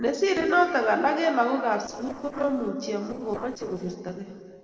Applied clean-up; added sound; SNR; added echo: neural separator model SepFormer DNS4.